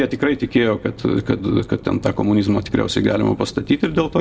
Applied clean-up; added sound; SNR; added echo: none; Thunder; 19 dB; reverberation time 0.9 s.